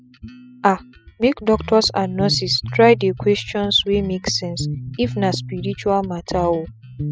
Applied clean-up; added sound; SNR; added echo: classical method spectral subtraction.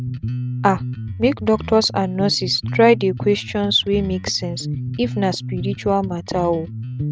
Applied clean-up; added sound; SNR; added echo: neural mask model RNNoise.